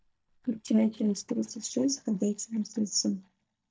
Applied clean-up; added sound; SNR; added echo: neural mask model DeepFilterNet 3.